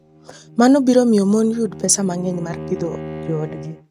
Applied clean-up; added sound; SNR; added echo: neural mask model RNNoise.